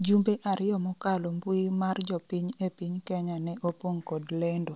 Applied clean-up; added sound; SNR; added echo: none; none; none; none.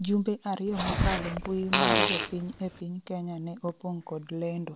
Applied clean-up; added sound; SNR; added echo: none; Fart; -3 dB; none.